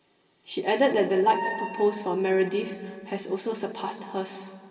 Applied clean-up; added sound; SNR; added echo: none; Squeak; 12 dB; reverberation time 2.8 s.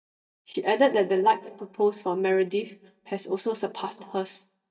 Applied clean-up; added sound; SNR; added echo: neural mask model DeepFilterNet 3.